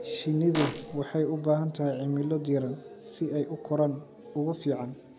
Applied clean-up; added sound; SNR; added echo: none; Fart; 5 dB; none.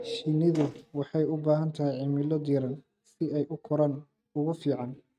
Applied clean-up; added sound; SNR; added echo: neural mask model RNNoise.